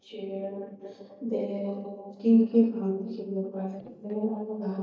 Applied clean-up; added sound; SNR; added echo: neural mask model DeepFilterNet 3.